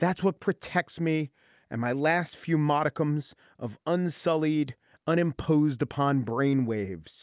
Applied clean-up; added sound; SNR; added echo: none; none; none; none.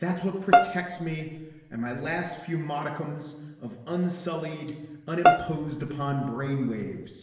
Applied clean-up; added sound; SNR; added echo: none; Bowed string instrument; -4 dB; reverberation time 1.1 s.